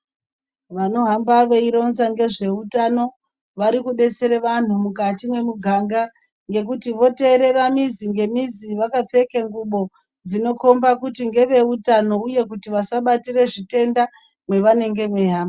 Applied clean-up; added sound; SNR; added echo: none; none; none; none.